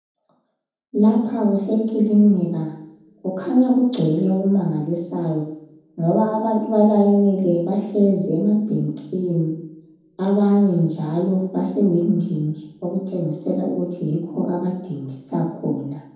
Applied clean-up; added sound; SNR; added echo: none; none; none; reverberation time 0.9 s.